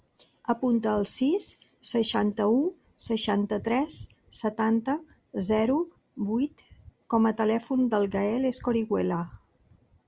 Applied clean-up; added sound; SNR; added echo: none; none; none; none.